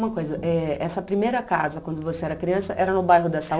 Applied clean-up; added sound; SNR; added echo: none; none; none; none.